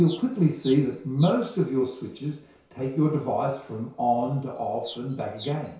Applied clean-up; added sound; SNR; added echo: none; Bird vocalization, bird call, bird song; 14 dB; reverberation time 0.6 s.